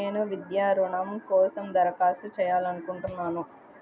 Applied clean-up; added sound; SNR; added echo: none; none; none; none.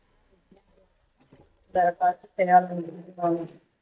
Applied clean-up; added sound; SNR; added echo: neural mask model DeepFilterNet 3.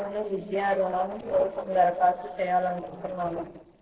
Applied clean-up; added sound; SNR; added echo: neural separator model SepFormer DNS4.